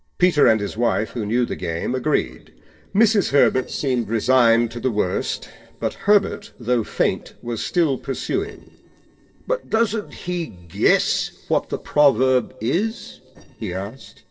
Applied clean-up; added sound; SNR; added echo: neural separator model SepFormer DNS4.